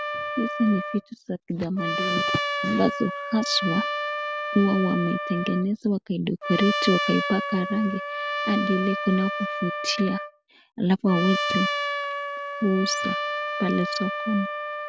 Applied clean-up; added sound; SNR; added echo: none; Trumpet; 4 dB; none.